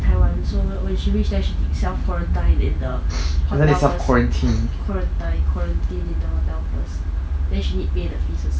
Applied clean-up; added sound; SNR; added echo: none; none; none; none.